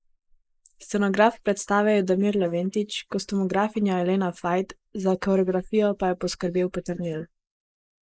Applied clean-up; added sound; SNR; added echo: neural mask model Resemble Enhance denoiser.